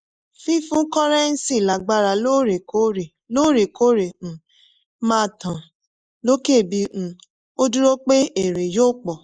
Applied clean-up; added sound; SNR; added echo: neural mask model Resemble Enhance denoiser.